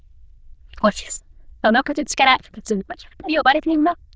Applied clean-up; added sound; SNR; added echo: neural diffusion model UNIVERSE++.